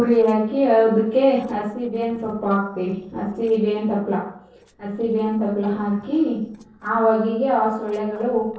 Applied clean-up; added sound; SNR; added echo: neural separator model SepFormer DNS4.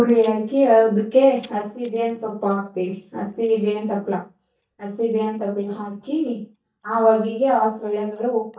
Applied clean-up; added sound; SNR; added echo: neural mask model DeepFilterNet 3.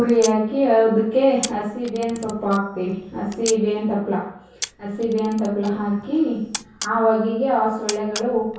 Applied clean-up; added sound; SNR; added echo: none; Camera; 15 dB; reverberation time 0.6 s.